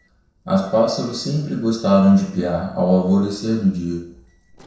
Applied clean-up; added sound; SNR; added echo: neural separator model SepFormer DNS4.